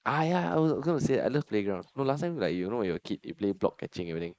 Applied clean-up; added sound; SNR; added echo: neural mask model Resemble Enhance denoiser.